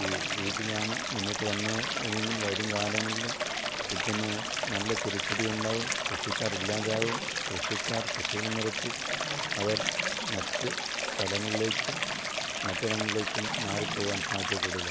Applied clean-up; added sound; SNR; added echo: none; Stream; -2 dB; none.